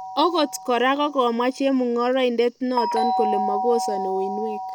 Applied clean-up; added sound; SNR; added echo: none; Doorbell; 6 dB; none.